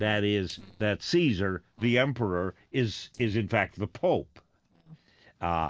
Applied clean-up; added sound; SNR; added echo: neural separator model SepFormer DNS4.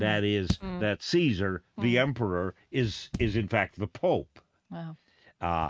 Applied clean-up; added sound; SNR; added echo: neural mask model RNNoise.